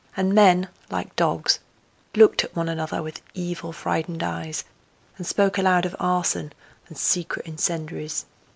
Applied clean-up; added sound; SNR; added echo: none; none; none; none.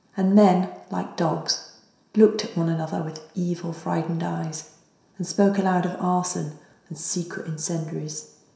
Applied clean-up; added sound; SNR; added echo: none; none; none; reverberation time 0.7 s.